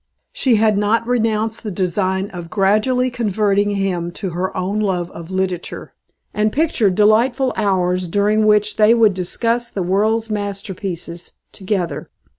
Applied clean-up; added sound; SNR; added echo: none; none; none; none.